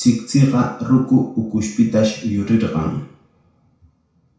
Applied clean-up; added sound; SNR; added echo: none; none; none; reverberation time 0.6 s.